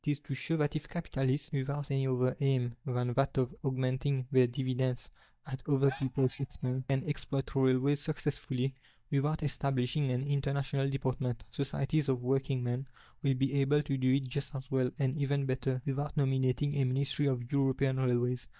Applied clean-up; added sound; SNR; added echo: neural mask model DeepFilterNet 3.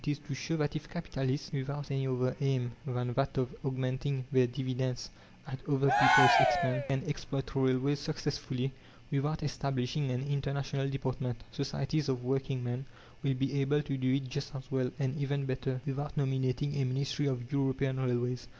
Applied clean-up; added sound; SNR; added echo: none; Cheering; -2 dB; none.